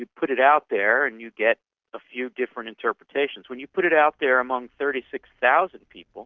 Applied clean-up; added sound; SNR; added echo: none; none; none; none.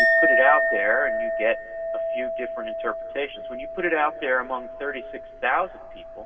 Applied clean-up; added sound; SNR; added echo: none; Chink, clink; -1 dB; reverberation time 2.2 s.